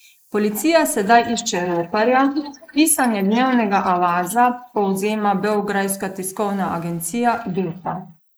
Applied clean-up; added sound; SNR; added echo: neural mask model Resemble Enhance denoiser.